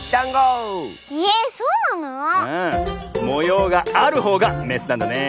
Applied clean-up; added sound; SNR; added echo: none; none; none; none.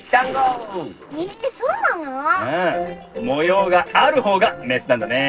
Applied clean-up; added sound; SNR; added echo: neural separator model SepFormer DNS4.